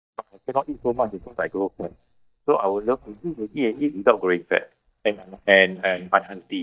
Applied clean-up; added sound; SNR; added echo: neural mask model DeepFilterNet 3.